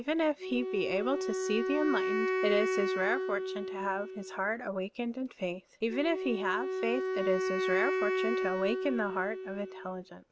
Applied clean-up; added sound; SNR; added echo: none; Wind instrument, woodwind instrument; 1 dB; none.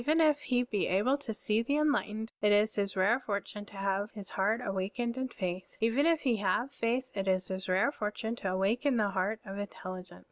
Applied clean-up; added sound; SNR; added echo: none; none; none; none.